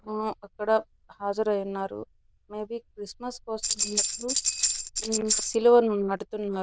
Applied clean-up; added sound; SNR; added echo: neural diffusion model UNIVERSE++.